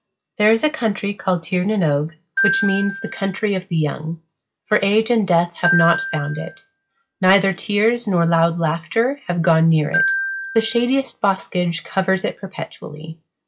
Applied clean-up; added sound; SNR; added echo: classical method log-MMSE.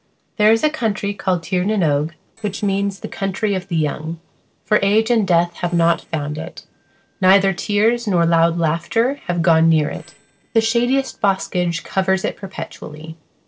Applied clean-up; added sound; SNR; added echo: neural separator model SepFormer DNS4.